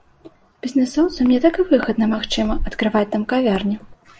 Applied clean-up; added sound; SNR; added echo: none; Walk, footsteps; 11 dB; none.